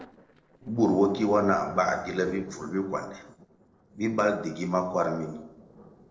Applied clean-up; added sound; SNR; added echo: neural separator model SepFormer DNS4.